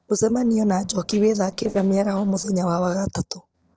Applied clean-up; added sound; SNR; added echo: neural separator model SepFormer DNS4.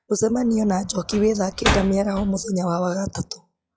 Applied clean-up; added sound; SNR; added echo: classical method log-MMSE.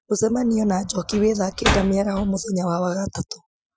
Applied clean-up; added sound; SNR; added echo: classical method Wiener filter.